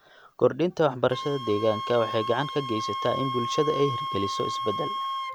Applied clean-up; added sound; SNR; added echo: none; Wind instrument, woodwind instrument; 5 dB; none.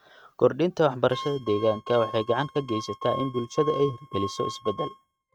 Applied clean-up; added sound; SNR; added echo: neural mask model RNNoise.